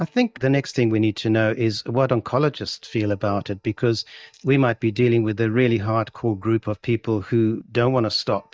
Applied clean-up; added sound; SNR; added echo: neural mask model DeepFilterNet 3.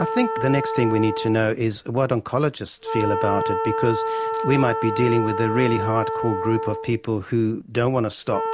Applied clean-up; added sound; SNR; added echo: none; Wind instrument, woodwind instrument; 4 dB; none.